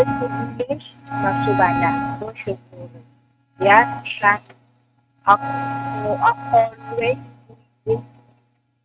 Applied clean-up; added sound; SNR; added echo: neural mask model RNNoise.